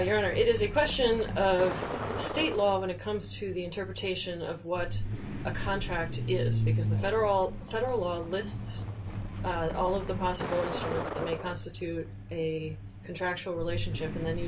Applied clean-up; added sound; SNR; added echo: none; Truck; 4 dB; reverberation time 0.2 s.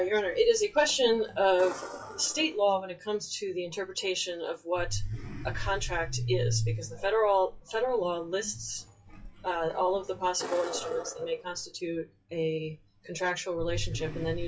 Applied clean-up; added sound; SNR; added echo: classical method WPE with log-MMSE.